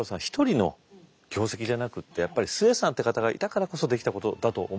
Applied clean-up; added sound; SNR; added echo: none; none; none; none.